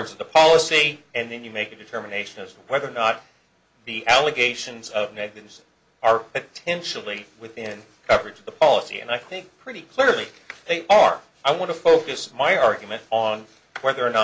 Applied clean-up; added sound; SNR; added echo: none; none; none; none.